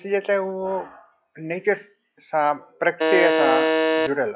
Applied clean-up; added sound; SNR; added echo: classical method log-MMSE.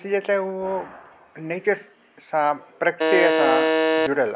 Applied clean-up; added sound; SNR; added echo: none; Alarm; -4 dB; none.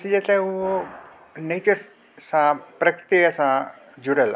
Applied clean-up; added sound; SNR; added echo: none; none; none; none.